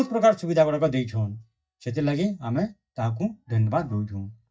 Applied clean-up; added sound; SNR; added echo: neural mask model DeepFilterNet 3.